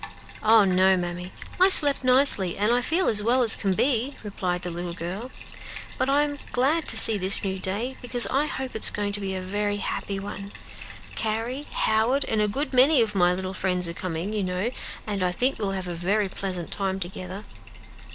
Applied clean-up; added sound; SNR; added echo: none; Bathtub (filling or washing); 16 dB; none.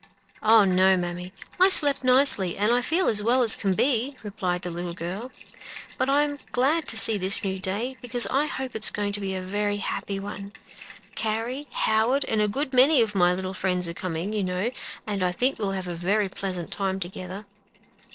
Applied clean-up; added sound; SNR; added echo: neural separator model SepFormer DNS4.